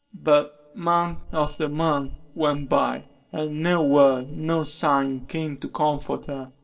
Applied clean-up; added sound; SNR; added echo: neural separator model SepFormer DNS4.